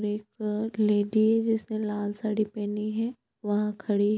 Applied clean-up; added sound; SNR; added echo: none; none; none; none.